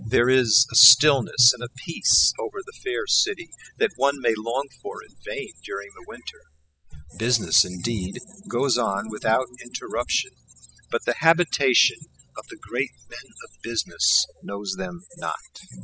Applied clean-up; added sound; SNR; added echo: classical method spectral subtraction.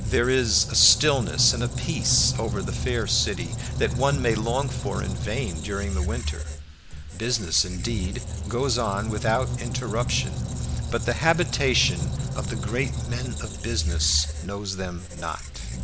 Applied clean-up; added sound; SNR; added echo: none; Squeak; 3 dB; none.